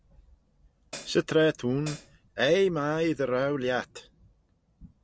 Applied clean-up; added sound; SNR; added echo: none; Hi-hat; 15 dB; none.